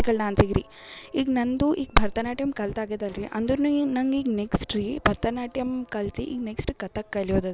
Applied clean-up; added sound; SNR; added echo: none; none; none; none.